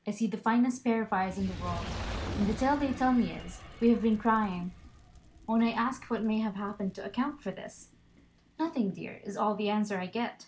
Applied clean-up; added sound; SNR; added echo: none; Fire; 13 dB; none.